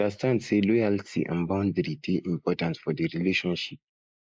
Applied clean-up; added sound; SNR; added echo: neural mask model Resemble Enhance denoiser.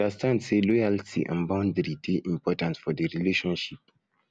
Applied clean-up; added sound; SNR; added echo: none; none; none; none.